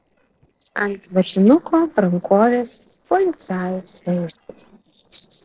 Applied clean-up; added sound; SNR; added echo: neural separator model SepFormer DNS4.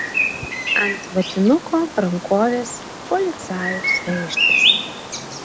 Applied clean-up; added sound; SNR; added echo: none; Bird vocalization, bird call, bird song; 0 dB; none.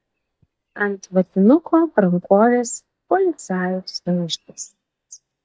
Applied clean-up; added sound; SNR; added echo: neural mask model DeepFilterNet 3.